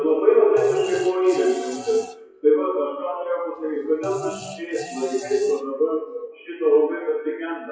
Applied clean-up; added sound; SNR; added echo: classical method WPE with log-MMSE.